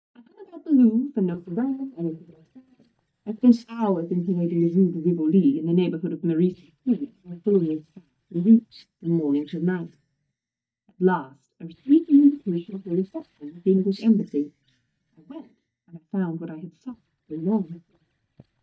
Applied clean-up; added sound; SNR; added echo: neural mask model DeepFilterNet 3.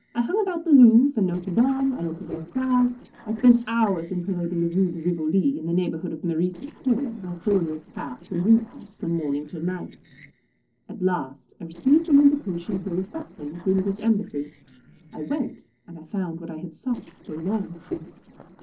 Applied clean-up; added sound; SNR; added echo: neural separator model SepFormer DNS4.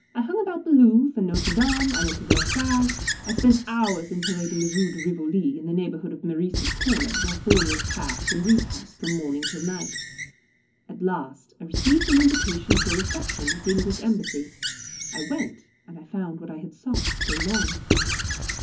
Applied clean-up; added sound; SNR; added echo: none; Squeak / Writing; 3 dB; reverberation time 0.4 s.